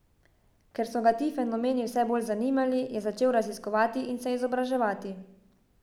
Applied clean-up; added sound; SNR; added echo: none; none; none; none.